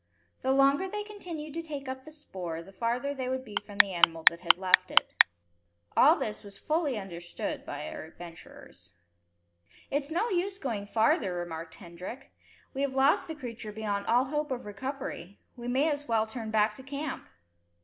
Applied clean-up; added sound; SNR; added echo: none; Clock; -5 dB; none.